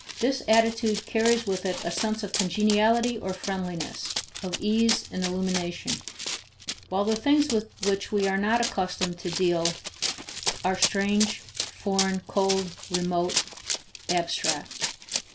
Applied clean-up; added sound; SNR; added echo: none; Run; 6 dB; none.